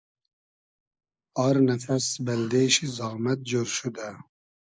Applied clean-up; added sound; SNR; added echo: neural mask model Resemble Enhance denoiser.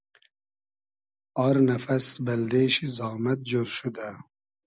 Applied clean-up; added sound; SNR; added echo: none; none; none; none.